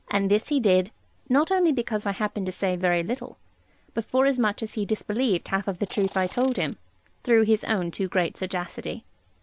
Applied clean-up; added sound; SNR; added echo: none; Insect; 19 dB; none.